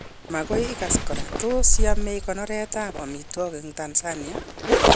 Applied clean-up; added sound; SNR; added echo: none; Zipper (clothing); -3 dB; none.